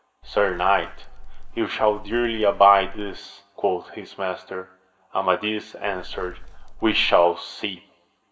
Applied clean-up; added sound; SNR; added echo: none; Wind; 11 dB; reverberation time 0.7 s.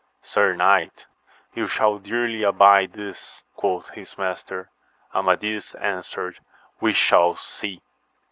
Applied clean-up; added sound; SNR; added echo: none; none; none; none.